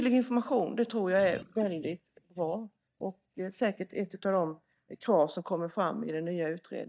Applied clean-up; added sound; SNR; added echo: neural mask model DeepFilterNet 3.